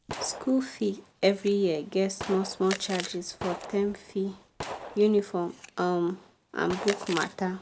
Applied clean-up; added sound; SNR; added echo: none; Chewing, mastication + Gunshot, gunfire; 12 dB; none.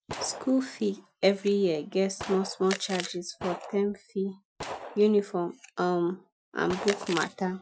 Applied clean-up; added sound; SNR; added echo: classical method Wiener filter.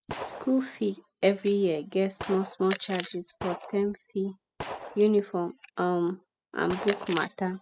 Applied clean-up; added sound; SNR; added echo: classical method spectral subtraction.